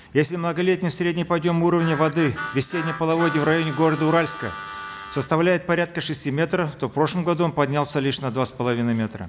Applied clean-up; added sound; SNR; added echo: none; Harmonica; 11 dB; none.